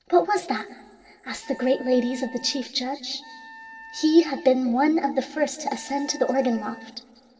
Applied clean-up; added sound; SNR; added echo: none; Wind instrument, woodwind instrument; 20 dB; reverberation time 2.6 s.